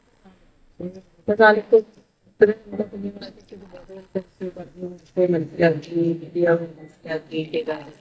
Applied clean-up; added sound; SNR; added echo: neural mask model DeepFilterNet 3.